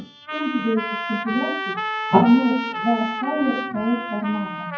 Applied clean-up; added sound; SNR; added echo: classical method WPE with log-MMSE.